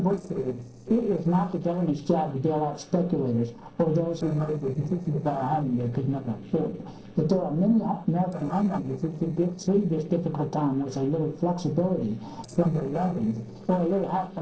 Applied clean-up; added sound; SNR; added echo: neural separator model SepFormer DNS4.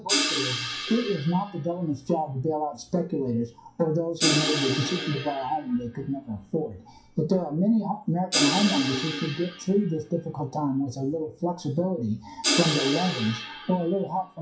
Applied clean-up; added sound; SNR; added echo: classical method WPE with log-MMSE.